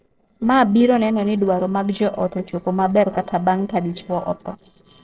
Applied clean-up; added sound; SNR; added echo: neural separator model SepFormer DNS4.